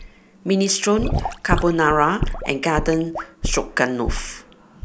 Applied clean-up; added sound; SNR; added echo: none; Sink (filling or washing) / Gurgling / Liquid; 5 dB; none.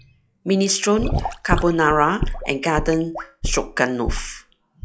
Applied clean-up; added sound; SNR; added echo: classical method log-MMSE.